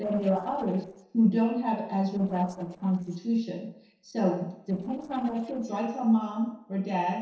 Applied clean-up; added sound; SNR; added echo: neural separator model SepFormer DNS4.